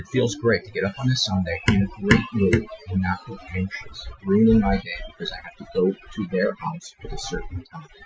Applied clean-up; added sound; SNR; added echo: classical method Wiener filter.